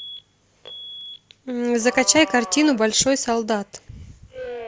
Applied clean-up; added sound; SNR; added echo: none; Alarm; 16 dB; none.